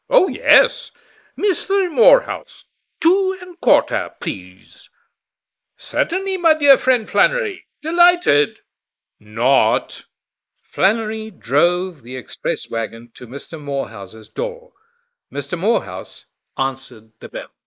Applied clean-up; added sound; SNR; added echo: neural mask model Resemble Enhance denoiser.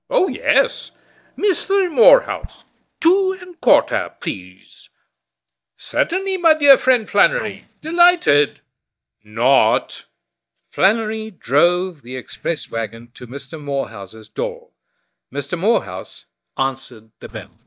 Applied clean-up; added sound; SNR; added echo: neural mask model DeepFilterNet 3.